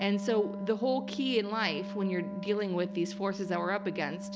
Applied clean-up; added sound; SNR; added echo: none; Wind instrument, woodwind instrument; 8 dB; none.